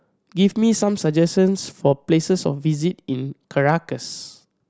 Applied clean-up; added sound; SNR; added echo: none; none; none; none.